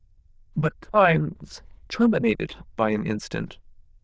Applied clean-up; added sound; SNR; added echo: neural diffusion model UNIVERSE++.